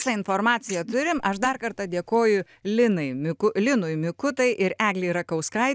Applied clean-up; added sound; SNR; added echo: neural mask model DeepFilterNet 3.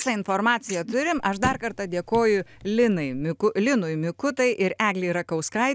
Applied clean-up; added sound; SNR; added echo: none; Raindrop / Drip; 14 dB; none.